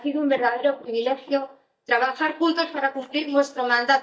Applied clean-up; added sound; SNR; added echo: neural mask model DeepFilterNet 3.